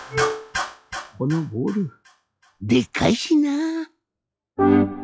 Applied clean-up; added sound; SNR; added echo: classical method log-MMSE.